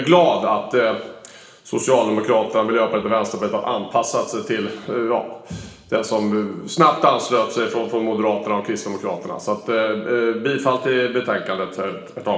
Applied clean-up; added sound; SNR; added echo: none; none; none; reverberation time 1.0 s.